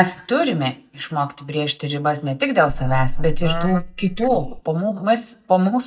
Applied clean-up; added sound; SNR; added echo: neural mask model DeepFilterNet 3.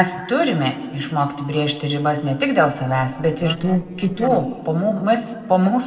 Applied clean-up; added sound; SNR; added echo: neural separator model SepFormer DNS4.